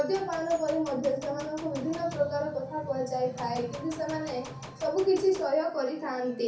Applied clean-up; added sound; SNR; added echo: none; Gunshot, gunfire; 17 dB; reverberation time 0.6 s.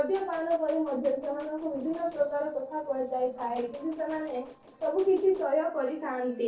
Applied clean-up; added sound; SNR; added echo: neural separator model SepFormer DNS4.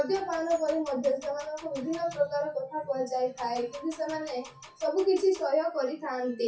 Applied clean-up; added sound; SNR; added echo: classical method WPE with log-MMSE.